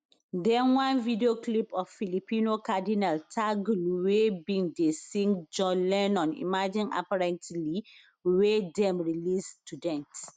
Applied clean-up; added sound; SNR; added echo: none; none; none; none.